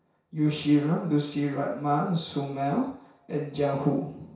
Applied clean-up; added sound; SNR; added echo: none; none; none; reverberation time 0.6 s.